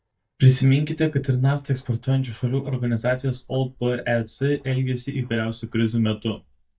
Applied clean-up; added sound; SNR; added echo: neural mask model DeepFilterNet 3.